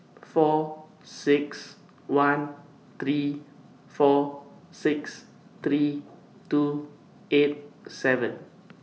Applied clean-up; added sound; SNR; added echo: none; none; none; none.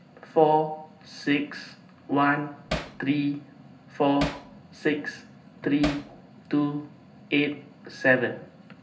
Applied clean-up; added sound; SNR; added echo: none; Hammer; 6 dB; reverberation time 0.4 s.